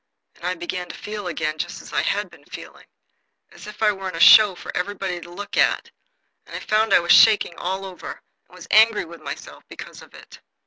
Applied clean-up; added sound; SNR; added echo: none; none; none; none.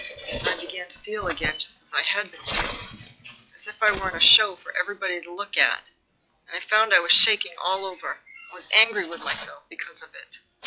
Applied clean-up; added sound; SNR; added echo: classical method log-MMSE.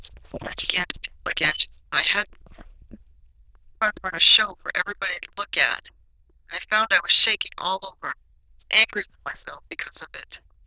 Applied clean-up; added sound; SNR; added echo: neural diffusion model UNIVERSE++.